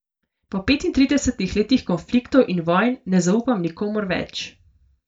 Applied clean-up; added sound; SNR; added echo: none; none; none; reverberation time 0.2 s.